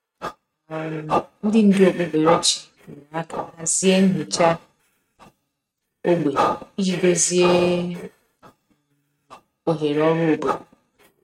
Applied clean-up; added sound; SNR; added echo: neural mask model RNNoise.